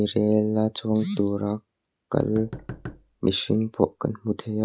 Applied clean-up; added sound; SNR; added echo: none; Knock; 16 dB; none.